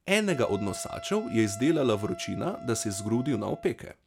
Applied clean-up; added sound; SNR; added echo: none; Wind instrument, woodwind instrument; 16 dB; none.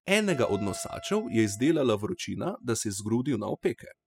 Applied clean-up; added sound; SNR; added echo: classical method spectral subtraction.